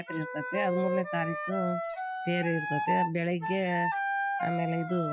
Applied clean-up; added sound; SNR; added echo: classical method Wiener filter.